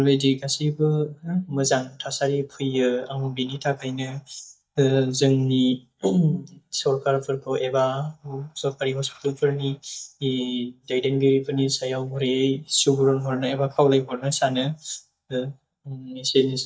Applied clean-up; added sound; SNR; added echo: neural mask model DeepFilterNet 3.